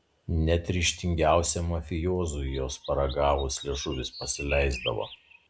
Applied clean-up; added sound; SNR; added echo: none; Chirp, tweet; 13 dB; none.